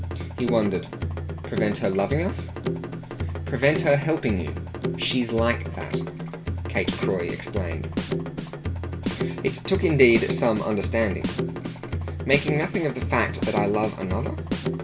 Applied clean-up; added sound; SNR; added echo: none; Drum kit; 3 dB; reverberation time 1.9 s.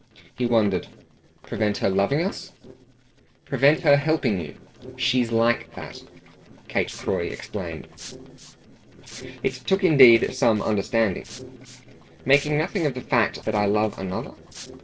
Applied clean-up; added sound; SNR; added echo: neural separator model SepFormer DNS4.